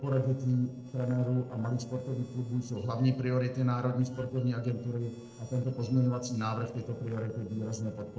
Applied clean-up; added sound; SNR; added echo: neural separator model SepFormer DNS4.